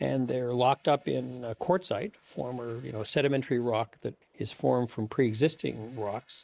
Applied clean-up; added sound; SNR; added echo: neural mask model Resemble Enhance denoiser.